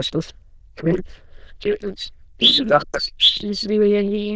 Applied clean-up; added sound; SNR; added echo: neural diffusion model UNIVERSE++.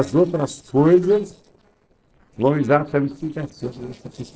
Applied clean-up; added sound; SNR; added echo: neural separator model SepFormer DNS4.